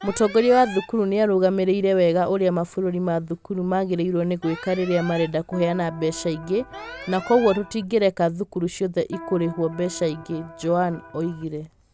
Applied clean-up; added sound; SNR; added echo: none; Alarm + Electric guitar; 16 dB; none.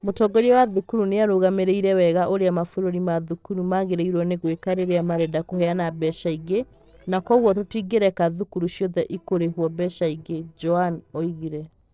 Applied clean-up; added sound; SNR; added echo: neural separator model SepFormer DNS4.